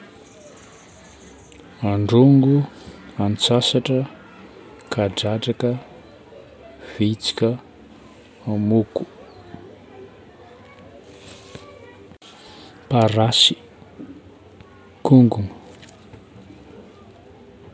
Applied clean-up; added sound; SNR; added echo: none; none; none; none.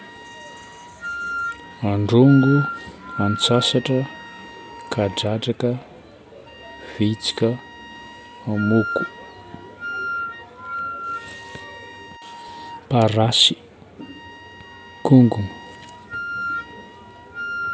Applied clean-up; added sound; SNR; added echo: none; Wind instrument, woodwind instrument; 10 dB; none.